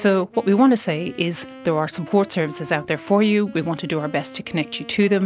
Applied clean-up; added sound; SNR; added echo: none; Wind instrument, woodwind instrument; 19 dB; none.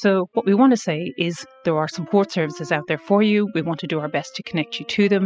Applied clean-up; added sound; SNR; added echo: classical method spectral subtraction.